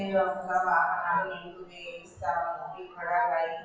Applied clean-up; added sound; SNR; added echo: classical method WPE with log-MMSE.